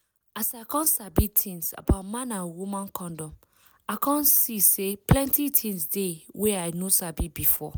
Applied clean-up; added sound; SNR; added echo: none; none; none; none.